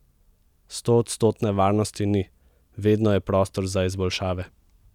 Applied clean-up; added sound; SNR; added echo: none; none; none; none.